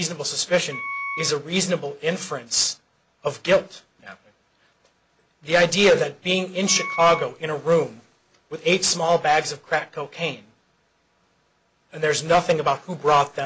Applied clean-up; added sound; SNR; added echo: none; Wind instrument, woodwind instrument; 9 dB; none.